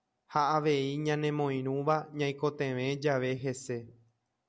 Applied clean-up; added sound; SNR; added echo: none; none; none; none.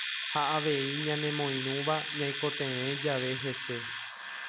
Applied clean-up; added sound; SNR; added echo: none; Domestic sounds, home sounds; 1 dB; none.